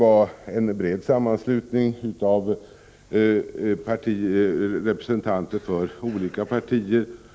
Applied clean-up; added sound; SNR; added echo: none; none; none; none.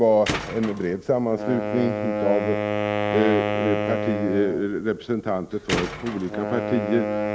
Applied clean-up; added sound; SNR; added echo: none; Wind instrument, woodwind instrument + Tools; 3 dB; none.